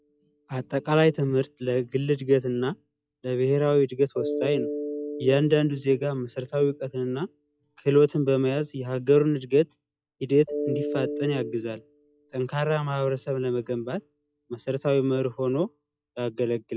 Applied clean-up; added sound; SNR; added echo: classical method log-MMSE.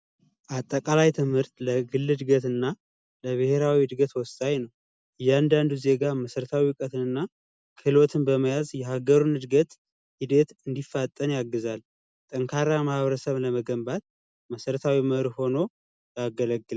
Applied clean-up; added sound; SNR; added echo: none; none; none; none.